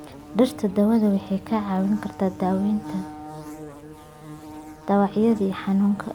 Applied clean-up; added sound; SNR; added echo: none; Buzz / Bird; 15 dB; none.